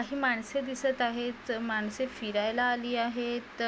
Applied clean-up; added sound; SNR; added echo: none; none; none; none.